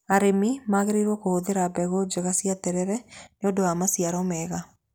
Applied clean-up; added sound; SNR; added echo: none; none; none; none.